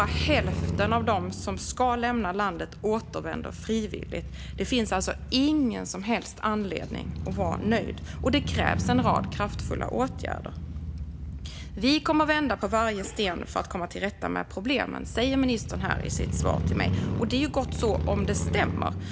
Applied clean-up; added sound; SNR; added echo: none; Motorcycle / Crow; 4 dB; none.